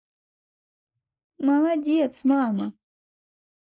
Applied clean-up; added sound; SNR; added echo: neural mask model Resemble Enhance denoiser.